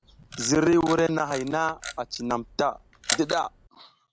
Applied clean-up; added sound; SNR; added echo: none; Camera; 11 dB; none.